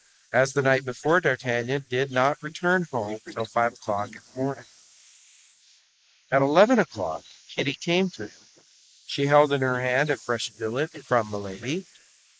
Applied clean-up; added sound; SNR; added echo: neural mask model Resemble Enhance denoiser.